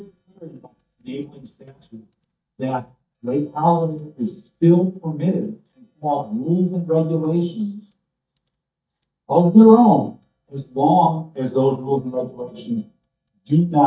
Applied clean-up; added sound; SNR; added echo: neural mask model DeepFilterNet 3.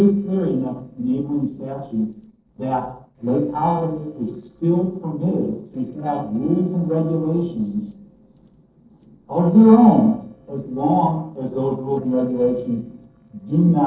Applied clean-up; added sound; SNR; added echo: neural separator model SepFormer DNS4.